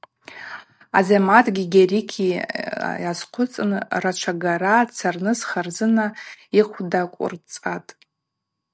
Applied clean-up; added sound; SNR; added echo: none; none; none; none.